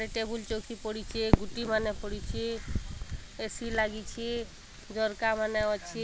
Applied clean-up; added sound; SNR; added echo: none; Fireworks; 5 dB; none.